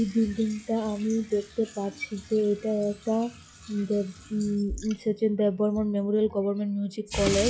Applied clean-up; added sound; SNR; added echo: classical method log-MMSE.